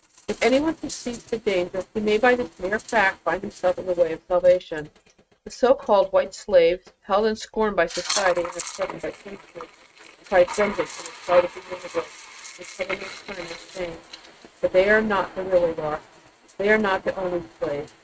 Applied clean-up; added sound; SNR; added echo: neural mask model RNNoise.